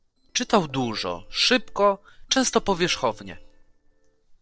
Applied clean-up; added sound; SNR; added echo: neural separator model SepFormer DNS4.